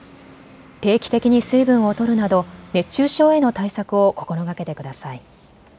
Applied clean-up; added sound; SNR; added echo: none; none; none; none.